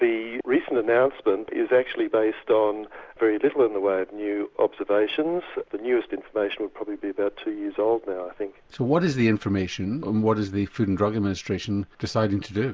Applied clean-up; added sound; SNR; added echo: none; none; none; none.